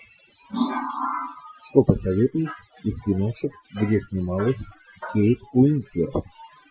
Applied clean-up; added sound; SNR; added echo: classical method Wiener filter.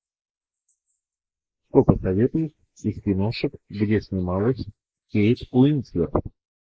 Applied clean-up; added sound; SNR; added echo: neural mask model Resemble Enhance denoiser.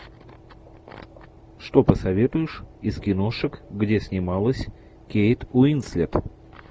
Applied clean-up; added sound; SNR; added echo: none; none; none; none.